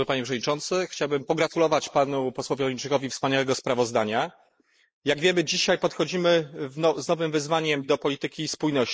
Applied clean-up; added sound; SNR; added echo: neural mask model Resemble Enhance denoiser.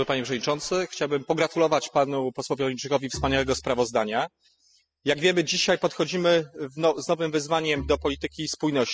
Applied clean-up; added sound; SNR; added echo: classical method spectral subtraction.